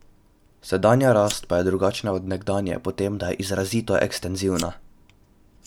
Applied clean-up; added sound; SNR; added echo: none; Fire; 20 dB; none.